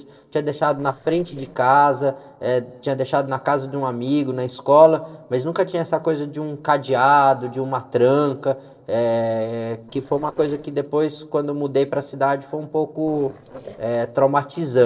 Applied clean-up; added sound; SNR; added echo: neural separator model SepFormer DNS4.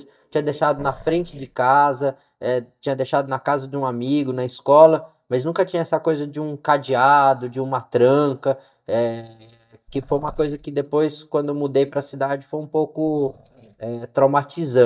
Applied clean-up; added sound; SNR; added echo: neural mask model DeepFilterNet 3.